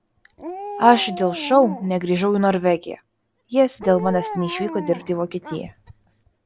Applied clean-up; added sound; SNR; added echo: none; Dog; 13 dB; none.